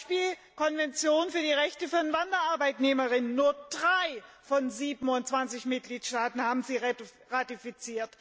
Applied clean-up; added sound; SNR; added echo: none; none; none; none.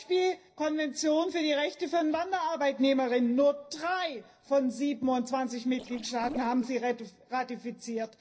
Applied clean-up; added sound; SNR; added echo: neural separator model SepFormer DNS4.